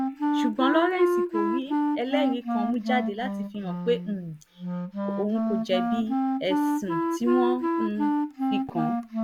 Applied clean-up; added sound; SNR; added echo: none; Wind instrument, woodwind instrument; -2 dB; none.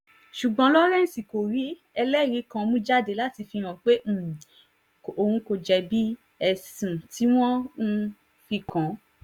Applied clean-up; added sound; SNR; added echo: none; none; none; none.